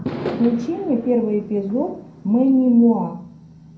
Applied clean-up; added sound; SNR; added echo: none; Fireworks; 13 dB; reverberation time 0.6 s.